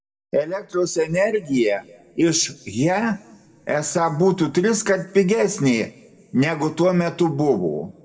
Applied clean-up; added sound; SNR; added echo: none; none; none; reverberation time 1.4 s.